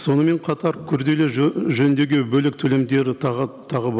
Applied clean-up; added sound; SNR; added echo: none; none; none; none.